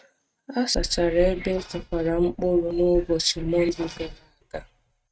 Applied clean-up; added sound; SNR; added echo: neural mask model RNNoise.